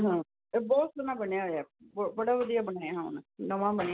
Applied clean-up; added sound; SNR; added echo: none; none; none; none.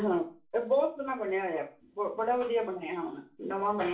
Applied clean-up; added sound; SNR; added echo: none; none; none; reverberation time 0.3 s.